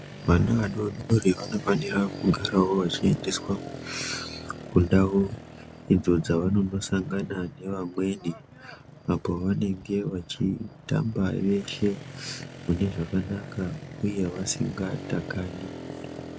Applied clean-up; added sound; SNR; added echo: none; Motorcycle; 14 dB; none.